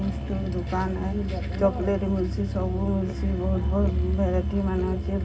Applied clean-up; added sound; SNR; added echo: none; Musical instrument; 6 dB; reverberation time 0.4 s.